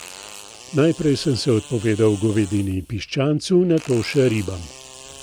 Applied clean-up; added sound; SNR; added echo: none; Fart; 19 dB; none.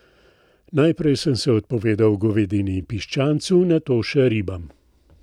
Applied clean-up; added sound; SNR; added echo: none; none; none; none.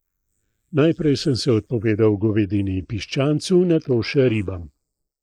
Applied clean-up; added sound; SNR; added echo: neural mask model Resemble Enhance denoiser.